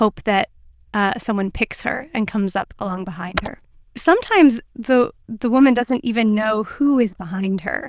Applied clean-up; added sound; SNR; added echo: neural diffusion model UNIVERSE++.